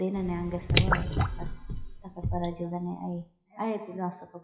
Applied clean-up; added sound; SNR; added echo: classical method WPE with log-MMSE.